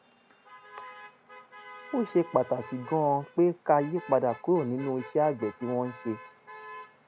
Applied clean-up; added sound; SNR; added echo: none; Motor vehicle (road); 18 dB; none.